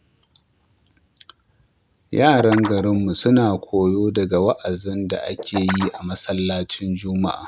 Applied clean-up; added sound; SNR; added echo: none; Guitar; 13 dB; none.